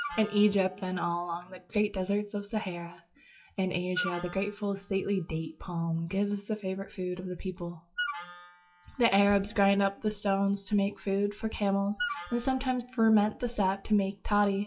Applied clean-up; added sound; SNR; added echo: classical method WPE with log-MMSE.